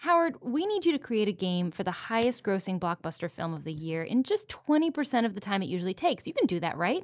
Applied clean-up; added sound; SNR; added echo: neural mask model DeepFilterNet 3.